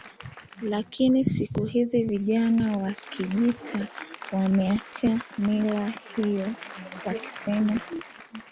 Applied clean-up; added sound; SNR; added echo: none; Applause; 17 dB; none.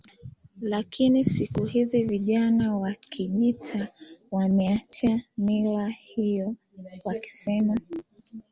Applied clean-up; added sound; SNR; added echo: none; none; none; none.